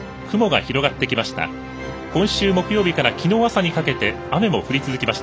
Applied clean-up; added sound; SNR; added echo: none; none; none; none.